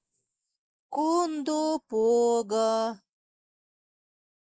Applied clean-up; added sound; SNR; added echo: neural mask model Resemble Enhance denoiser.